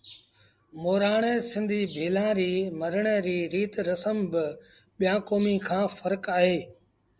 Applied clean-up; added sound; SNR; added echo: none; none; none; none.